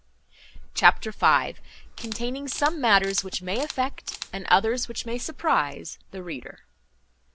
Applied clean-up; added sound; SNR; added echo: none; Camera; 16 dB; none.